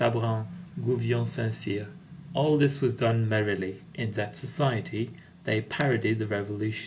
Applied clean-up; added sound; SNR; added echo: none; none; none; none.